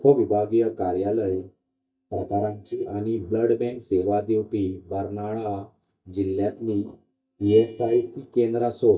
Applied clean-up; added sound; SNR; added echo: neural mask model DeepFilterNet 3.